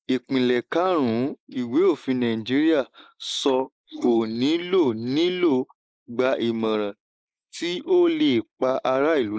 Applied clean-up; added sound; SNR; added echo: neural mask model Resemble Enhance denoiser.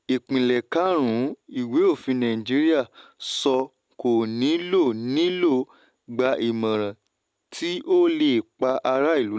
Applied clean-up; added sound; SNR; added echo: none; none; none; none.